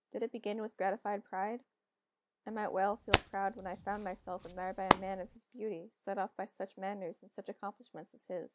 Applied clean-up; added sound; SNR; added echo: none; Hands; -3 dB; none.